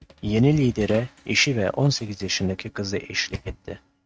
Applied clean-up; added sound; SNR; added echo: neural mask model RNNoise.